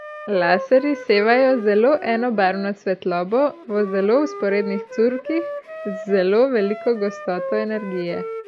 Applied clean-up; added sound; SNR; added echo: none; Wind instrument, woodwind instrument; 12 dB; none.